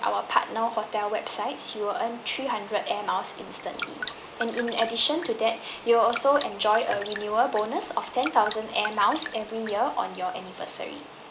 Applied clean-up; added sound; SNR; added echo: none; Drip; 10 dB; none.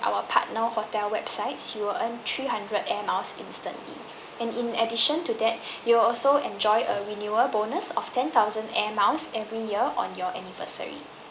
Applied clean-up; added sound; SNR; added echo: none; none; none; none.